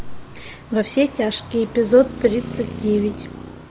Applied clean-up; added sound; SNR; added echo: none; Traffic noise, roadway noise; 13 dB; none.